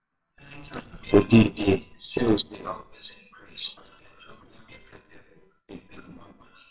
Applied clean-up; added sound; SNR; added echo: neural separator model SepFormer WHAMR!.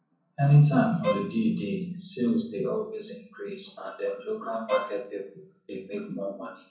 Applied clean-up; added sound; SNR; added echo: none; Bowed string instrument; 6 dB; reverberation time 0.5 s.